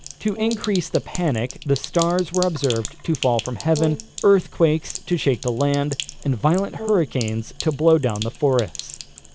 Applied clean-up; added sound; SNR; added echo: none; Brass instrument + Sink (filling or washing); 12 dB; none.